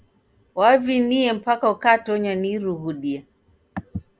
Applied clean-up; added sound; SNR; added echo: none; none; none; none.